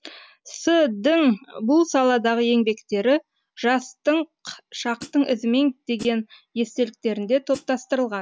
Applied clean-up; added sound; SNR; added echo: none; Hi-hat; 18 dB; none.